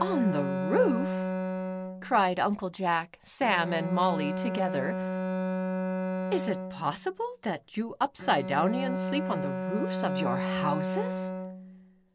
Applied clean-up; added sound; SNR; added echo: none; Bowed string instrument; 2 dB; none.